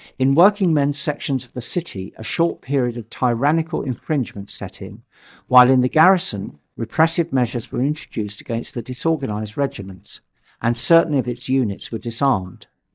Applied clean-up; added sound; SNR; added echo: neural mask model DeepFilterNet 3.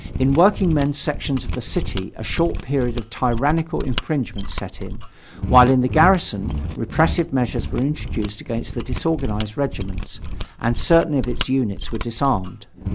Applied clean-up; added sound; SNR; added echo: none; Mechanisms; 6 dB; none.